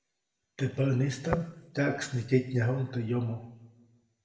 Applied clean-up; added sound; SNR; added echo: none; Tap; 12 dB; reverberation time 0.9 s.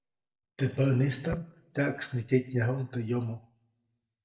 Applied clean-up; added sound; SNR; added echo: neural mask model DeepFilterNet 3.